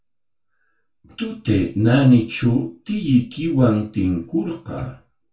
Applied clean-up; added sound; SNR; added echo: none; none; none; reverberation time 0.2 s.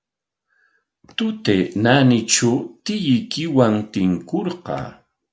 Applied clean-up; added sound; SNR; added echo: none; none; none; none.